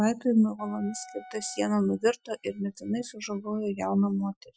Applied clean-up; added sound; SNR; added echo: classical method Wiener filter.